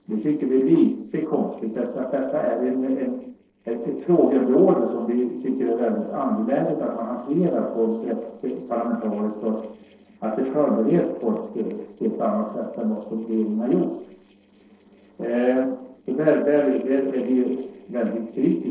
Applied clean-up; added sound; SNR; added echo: neural separator model SepFormer DNS4.